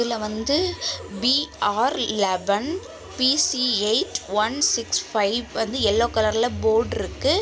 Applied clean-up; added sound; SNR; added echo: none; none; none; none.